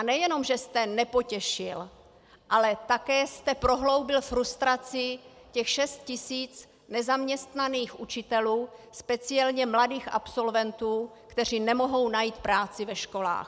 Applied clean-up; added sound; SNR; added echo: none; none; none; none.